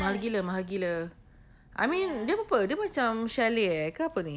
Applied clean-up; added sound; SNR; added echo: none; none; none; none.